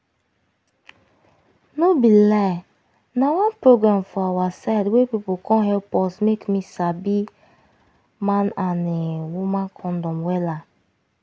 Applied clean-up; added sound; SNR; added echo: none; none; none; none.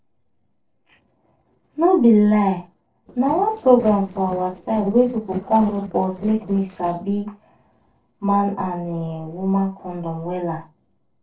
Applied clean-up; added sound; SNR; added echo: neural separator model SepFormer DNS4.